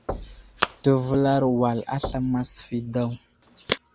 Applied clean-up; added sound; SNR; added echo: none; Knock / Wood / Percussion + Telephone; 9 dB; none.